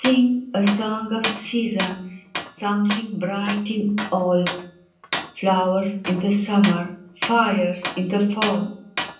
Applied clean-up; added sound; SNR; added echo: none; Tools; 10 dB; reverberation time 0.6 s.